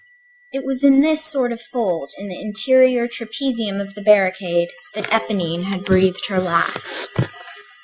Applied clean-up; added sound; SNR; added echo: none; none; none; none.